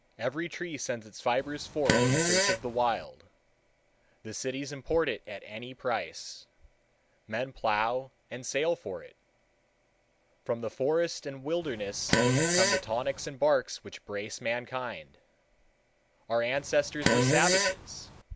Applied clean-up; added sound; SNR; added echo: none; Fart; -4 dB; none.